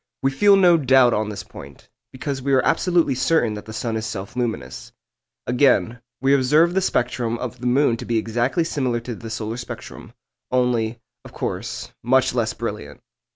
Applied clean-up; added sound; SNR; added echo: none; none; none; none.